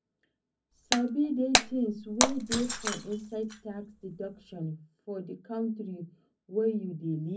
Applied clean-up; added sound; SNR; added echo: none; Shatter; -1 dB; reverberation time 0.4 s.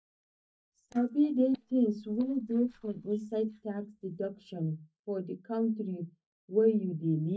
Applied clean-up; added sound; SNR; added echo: neural mask model DeepFilterNet 3.